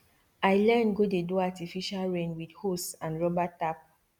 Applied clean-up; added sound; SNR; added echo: none; none; none; none.